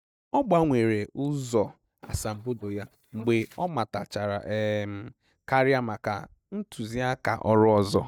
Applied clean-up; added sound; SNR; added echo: neural mask model DeepFilterNet 3.